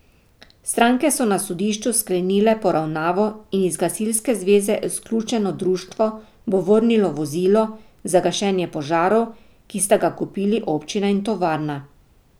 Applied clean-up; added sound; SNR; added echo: none; none; none; none.